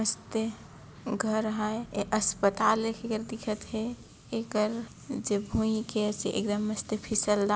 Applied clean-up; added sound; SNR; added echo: none; none; none; none.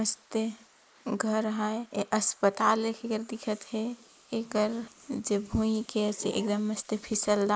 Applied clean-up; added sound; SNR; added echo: neural mask model Resemble Enhance denoiser.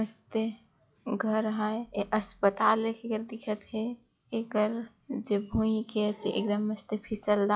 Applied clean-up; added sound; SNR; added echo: classical method log-MMSE.